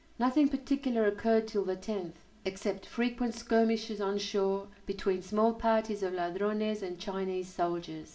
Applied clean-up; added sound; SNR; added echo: none; none; none; reverberation time 0.4 s.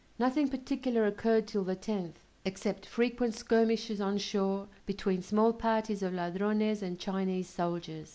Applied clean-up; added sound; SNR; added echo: none; none; none; none.